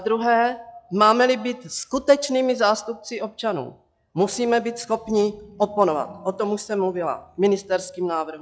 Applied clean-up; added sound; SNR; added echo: classical method log-MMSE.